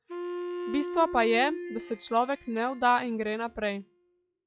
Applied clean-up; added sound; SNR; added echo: classical method log-MMSE.